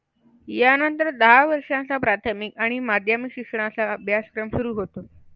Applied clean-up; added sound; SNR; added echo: none; none; none; none.